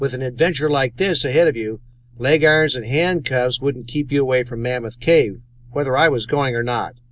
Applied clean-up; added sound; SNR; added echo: none; none; none; none.